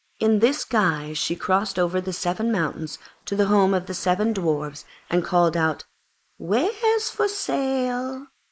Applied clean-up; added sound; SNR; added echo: neural mask model Resemble Enhance denoiser.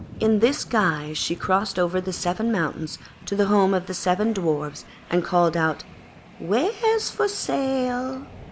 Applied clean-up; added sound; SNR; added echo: none; Thunder + Train; 20 dB; none.